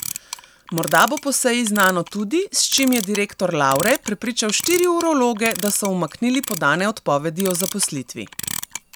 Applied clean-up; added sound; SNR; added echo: none; Clock; 12 dB; none.